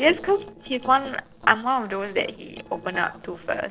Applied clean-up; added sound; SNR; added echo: neural separator model SepFormer DNS4.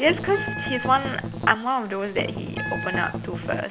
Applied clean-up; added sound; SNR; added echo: none; Strum + Wind instrument, woodwind instrument; 5 dB; none.